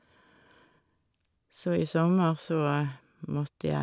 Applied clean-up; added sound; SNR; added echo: none; none; none; none.